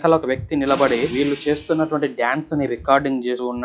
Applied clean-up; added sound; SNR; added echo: classical method log-MMSE.